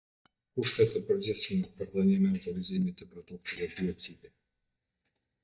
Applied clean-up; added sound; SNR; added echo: neural mask model DeepFilterNet 3.